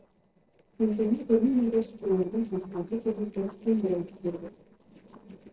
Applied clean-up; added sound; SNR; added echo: neural separator model SepFormer DNS4.